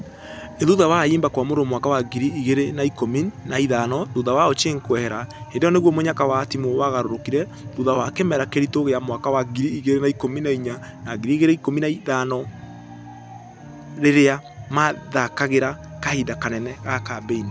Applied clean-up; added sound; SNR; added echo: none; none; none; none.